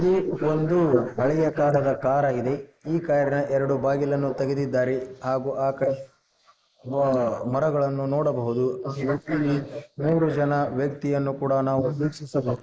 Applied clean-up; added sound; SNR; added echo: neural mask model Resemble Enhance denoiser.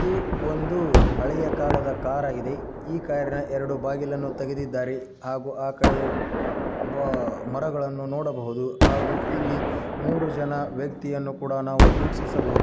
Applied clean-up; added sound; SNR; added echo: none; Gunshot, gunfire; -3 dB; none.